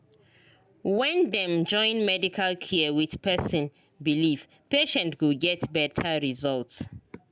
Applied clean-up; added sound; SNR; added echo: none; none; none; none.